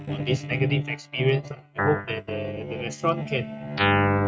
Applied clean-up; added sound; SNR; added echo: neural mask model RNNoise.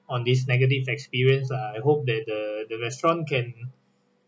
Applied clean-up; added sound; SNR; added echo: none; none; none; none.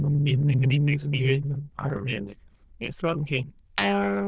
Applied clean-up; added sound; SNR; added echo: neural diffusion model UNIVERSE++.